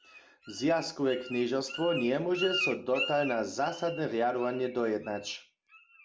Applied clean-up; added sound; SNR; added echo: none; Bird; 10 dB; none.